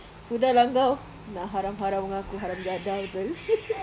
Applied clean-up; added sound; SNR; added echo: none; Bathtub (filling or washing) / Cat; 19 dB; none.